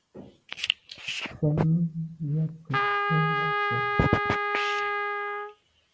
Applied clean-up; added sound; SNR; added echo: none; Trumpet; -2 dB; none.